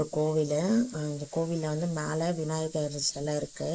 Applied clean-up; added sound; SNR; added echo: neural mask model Resemble Enhance denoiser.